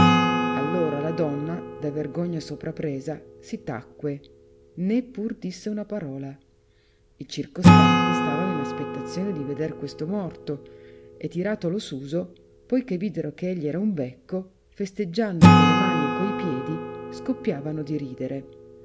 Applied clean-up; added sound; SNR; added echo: none; Acoustic guitar / Strum; -4 dB; none.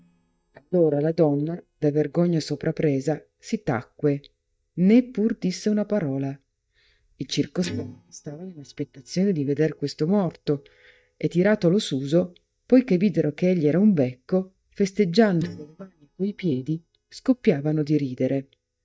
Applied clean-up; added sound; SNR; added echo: neural mask model DeepFilterNet 3.